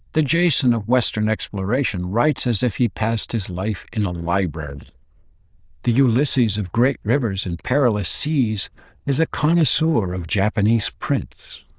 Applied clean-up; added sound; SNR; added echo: neural diffusion model UNIVERSE++.